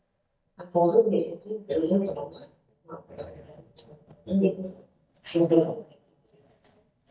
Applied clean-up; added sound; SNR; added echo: neural mask model DeepFilterNet 3.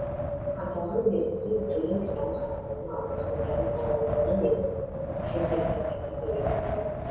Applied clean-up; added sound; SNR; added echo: none; Wind; -1 dB; reverberation time 1.1 s.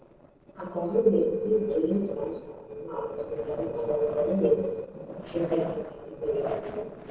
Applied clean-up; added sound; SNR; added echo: neural separator model SepFormer DNS4.